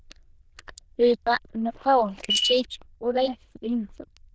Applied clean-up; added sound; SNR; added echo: neural diffusion model UNIVERSE++.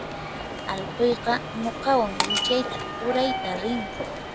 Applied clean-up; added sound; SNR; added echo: none; Walk, footsteps / Subway, metro, underground; 3 dB; none.